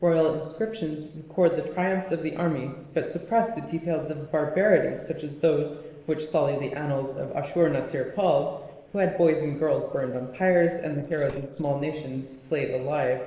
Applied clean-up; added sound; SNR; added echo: neural separator model SepFormer DNS4.